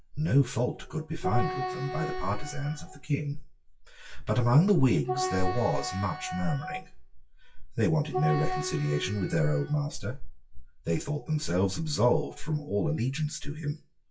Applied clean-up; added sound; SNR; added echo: classical method WPE with log-MMSE.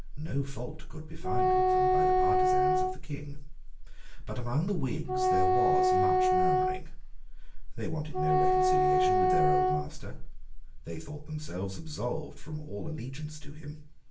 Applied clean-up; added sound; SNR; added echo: none; Wind instrument, woodwind instrument; -5 dB; reverberation time 0.3 s.